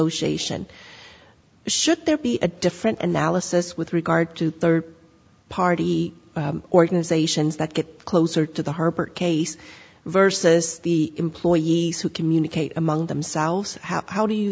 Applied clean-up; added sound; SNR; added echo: none; none; none; none.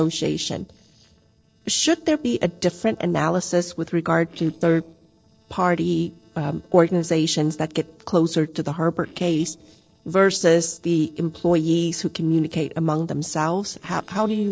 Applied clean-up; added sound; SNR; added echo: neural separator model SepFormer DNS4.